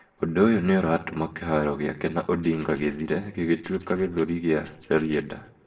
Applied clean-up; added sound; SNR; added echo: neural separator model SepFormer DNS4.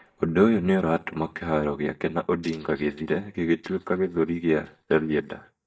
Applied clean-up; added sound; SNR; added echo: neural mask model DeepFilterNet 3.